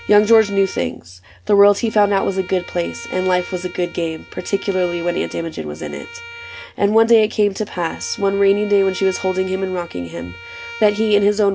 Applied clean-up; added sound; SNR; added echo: none; Bowed string instrument; 18 dB; none.